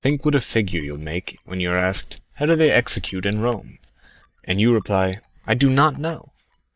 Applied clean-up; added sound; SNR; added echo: neural mask model DeepFilterNet 3.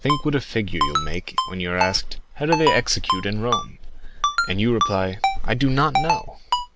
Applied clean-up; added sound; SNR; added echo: none; Ringtone; 3 dB; none.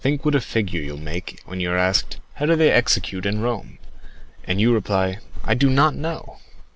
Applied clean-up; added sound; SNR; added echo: none; none; none; none.